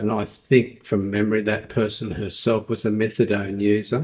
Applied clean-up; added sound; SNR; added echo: neural mask model DeepFilterNet 3.